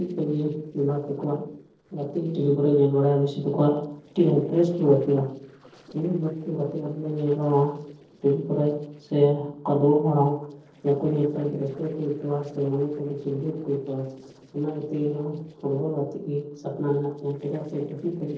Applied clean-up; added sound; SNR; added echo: neural separator model SepFormer DNS4.